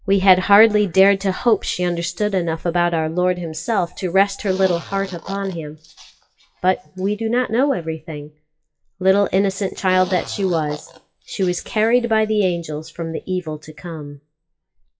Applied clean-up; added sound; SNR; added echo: classical method WPE with log-MMSE.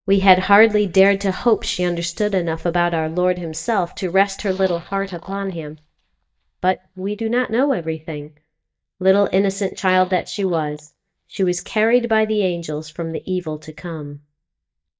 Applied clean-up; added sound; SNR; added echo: neural mask model DeepFilterNet 3.